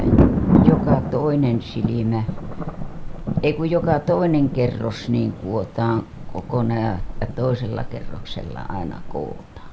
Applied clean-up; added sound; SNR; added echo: none; Thunder; 0 dB; none.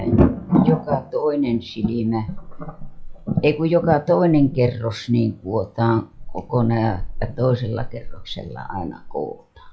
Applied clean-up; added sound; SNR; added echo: classical method log-MMSE.